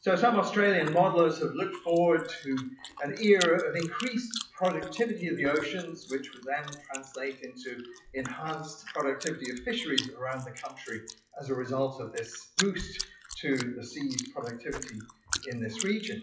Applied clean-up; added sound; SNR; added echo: classical method WPE with log-MMSE.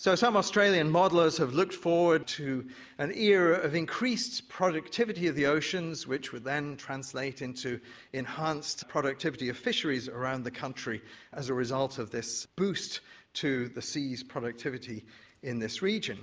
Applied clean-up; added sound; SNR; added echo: none; none; none; none.